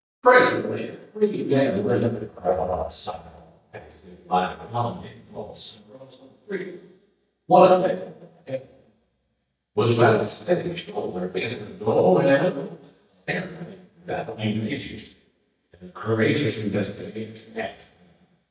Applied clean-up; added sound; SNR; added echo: neural mask model DeepFilterNet 3.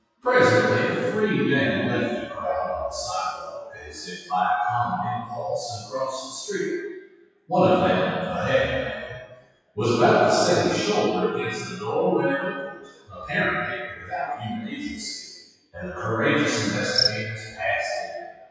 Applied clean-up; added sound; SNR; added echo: classical method WPE with log-MMSE.